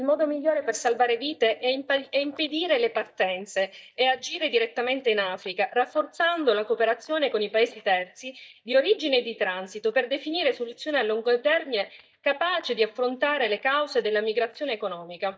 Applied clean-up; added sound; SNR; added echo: neural mask model DeepFilterNet 3.